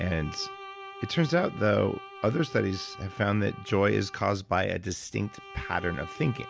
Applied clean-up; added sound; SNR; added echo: none; Bowed string instrument; 16 dB; none.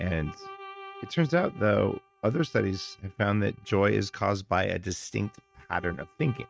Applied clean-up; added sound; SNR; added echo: neural mask model RNNoise.